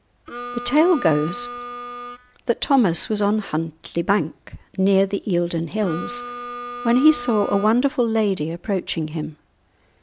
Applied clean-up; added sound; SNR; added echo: none; Harmonica; 11 dB; none.